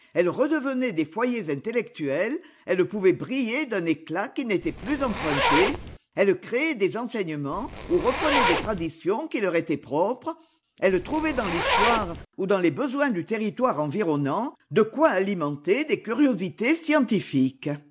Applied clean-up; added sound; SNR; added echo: none; Zipper (clothing); 1 dB; none.